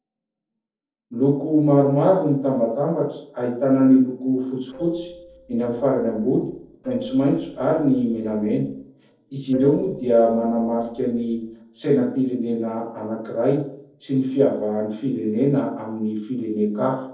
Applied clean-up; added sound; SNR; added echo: neural separator model SepFormer DNS4.